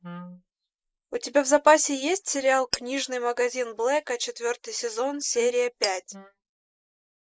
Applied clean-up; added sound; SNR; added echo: neural mask model Resemble Enhance denoiser.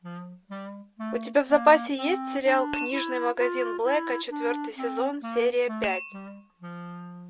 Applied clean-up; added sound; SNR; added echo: none; Glass + Wind instrument, woodwind instrument; 7 dB; none.